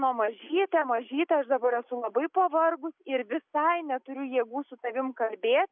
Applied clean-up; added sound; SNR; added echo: none; none; none; none.